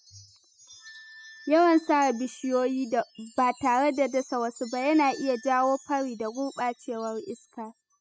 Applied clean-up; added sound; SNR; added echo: classical method spectral subtraction.